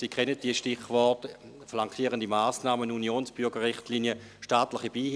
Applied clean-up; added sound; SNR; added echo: none; none; none; none.